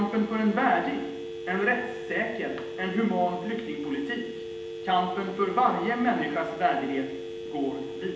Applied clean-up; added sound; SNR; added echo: none; Telephone; 9 dB; reverberation time 0.8 s.